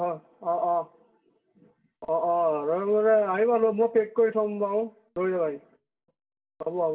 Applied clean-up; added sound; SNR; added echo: none; none; none; reverberation time 0.2 s.